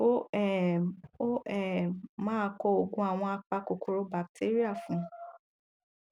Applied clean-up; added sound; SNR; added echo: none; none; none; none.